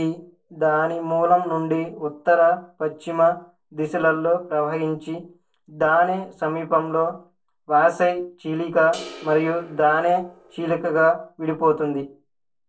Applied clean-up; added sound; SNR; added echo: neural separator model SepFormer DNS4.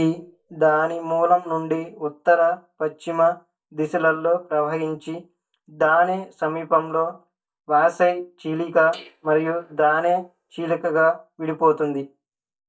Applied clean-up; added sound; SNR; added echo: neural mask model DeepFilterNet 3.